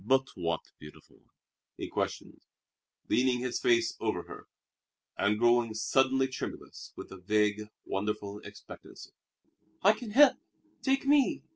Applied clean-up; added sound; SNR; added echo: none; none; none; none.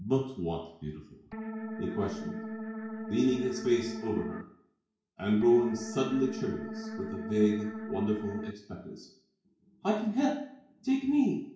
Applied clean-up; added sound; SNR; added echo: none; Organ; 7 dB; reverberation time 0.6 s.